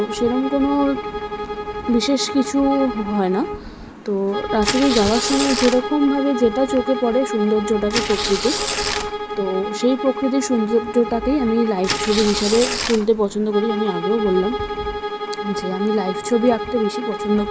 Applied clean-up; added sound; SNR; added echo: none; Tearing + Bowed string instrument; 6 dB; none.